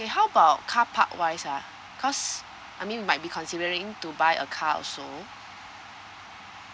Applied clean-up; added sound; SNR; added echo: none; none; none; none.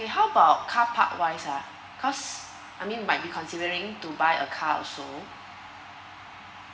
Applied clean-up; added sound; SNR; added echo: none; none; none; reverberation time 0.8 s.